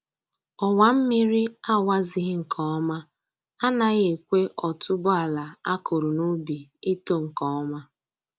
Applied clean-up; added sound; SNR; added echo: none; none; none; none.